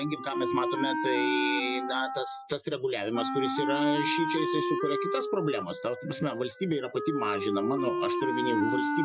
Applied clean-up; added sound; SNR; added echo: classical method Wiener filter.